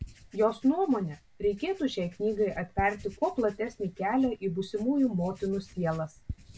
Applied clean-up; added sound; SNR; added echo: none; Writing; 17 dB; none.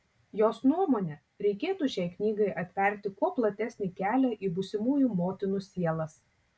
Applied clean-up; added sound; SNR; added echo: none; none; none; none.